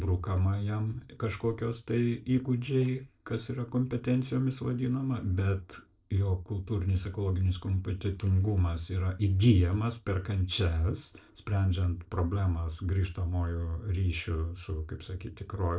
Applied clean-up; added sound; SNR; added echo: neural separator model SepFormer DNS4.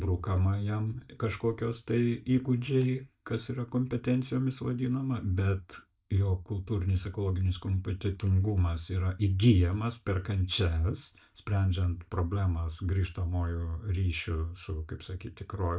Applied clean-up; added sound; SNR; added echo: neural mask model DeepFilterNet 3.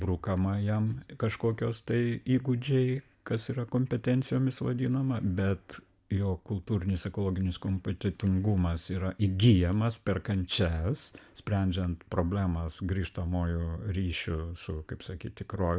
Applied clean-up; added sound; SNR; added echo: none; none; none; none.